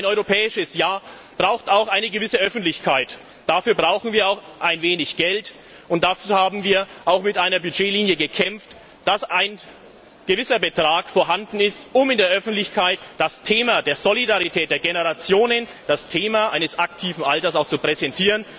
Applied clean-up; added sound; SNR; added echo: none; none; none; none.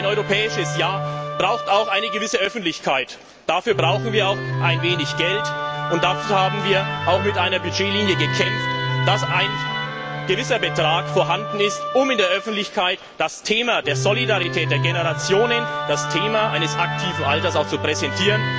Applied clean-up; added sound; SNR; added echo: none; Musical instrument; 4 dB; none.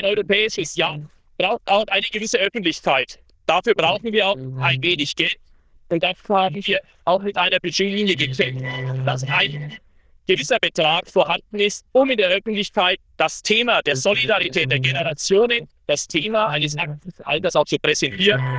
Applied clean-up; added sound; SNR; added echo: neural diffusion model UNIVERSE++.